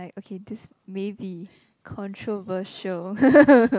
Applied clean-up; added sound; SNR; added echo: none; none; none; none.